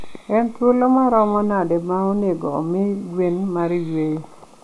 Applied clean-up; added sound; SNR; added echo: none; none; none; none.